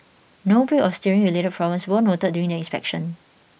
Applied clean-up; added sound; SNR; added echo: none; none; none; none.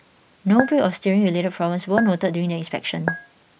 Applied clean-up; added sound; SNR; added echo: none; Chink, clink; 8 dB; none.